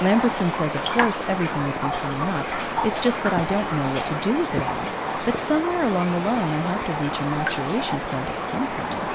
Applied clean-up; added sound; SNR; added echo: none; Raindrop; 2 dB; none.